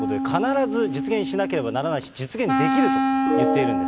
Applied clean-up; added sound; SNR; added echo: none; Wind instrument, woodwind instrument; 0 dB; none.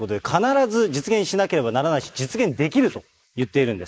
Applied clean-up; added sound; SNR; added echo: neural mask model Resemble Enhance denoiser.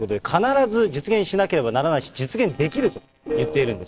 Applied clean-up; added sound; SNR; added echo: neural separator model SepFormer DNS4.